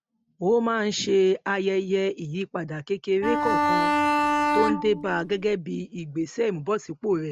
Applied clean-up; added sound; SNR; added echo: neural mask model RNNoise.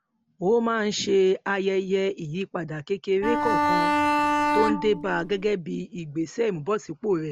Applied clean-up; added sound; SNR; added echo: none; Bowed string instrument; -2 dB; none.